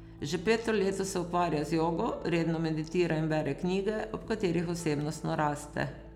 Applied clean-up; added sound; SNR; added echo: none; Piano; 18 dB; none.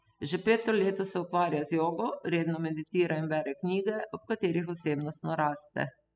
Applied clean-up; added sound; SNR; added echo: classical method spectral subtraction.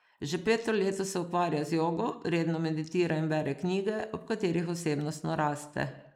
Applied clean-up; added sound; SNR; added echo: neural mask model Resemble Enhance denoiser.